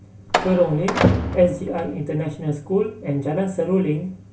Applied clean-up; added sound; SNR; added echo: none; Slam; 3 dB; reverberation time 0.3 s.